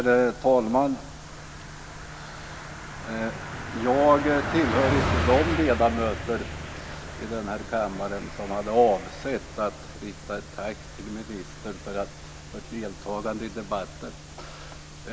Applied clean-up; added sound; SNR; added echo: none; Car passing by; 7 dB; none.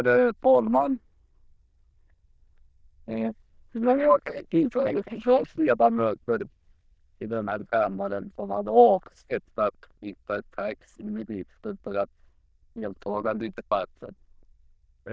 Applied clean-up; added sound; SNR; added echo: neural diffusion model UNIVERSE++.